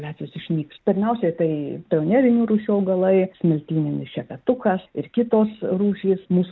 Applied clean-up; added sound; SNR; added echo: none; none; none; none.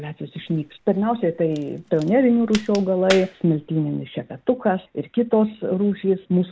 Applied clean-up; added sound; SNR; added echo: none; Crack; 15 dB; none.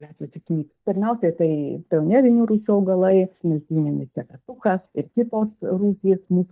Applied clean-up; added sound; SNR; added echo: neural mask model DeepFilterNet 3.